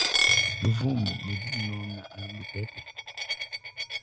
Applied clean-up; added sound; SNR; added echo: none; Coin (dropping); -2 dB; none.